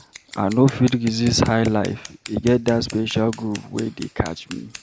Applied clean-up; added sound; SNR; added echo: none; Scissors; 17 dB; none.